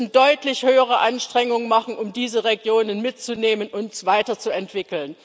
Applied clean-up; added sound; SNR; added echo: none; none; none; none.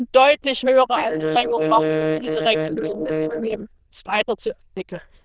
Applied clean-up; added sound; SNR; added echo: neural diffusion model UNIVERSE++.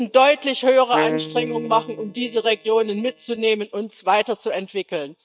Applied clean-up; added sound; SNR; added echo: neural mask model DeepFilterNet 3.